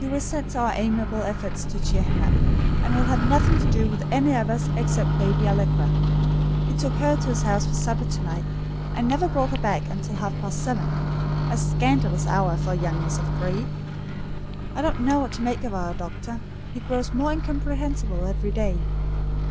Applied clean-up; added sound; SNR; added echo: none; Microwave oven; -5 dB; none.